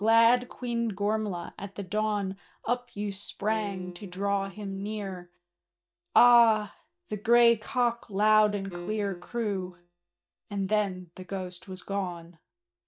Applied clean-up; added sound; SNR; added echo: neural mask model DeepFilterNet 3.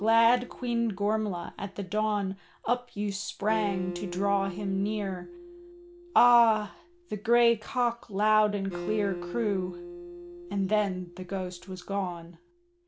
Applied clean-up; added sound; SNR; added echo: none; Acoustic guitar; 14 dB; none.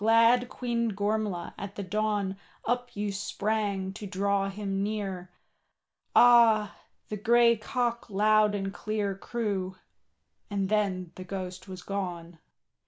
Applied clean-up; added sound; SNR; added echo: none; none; none; none.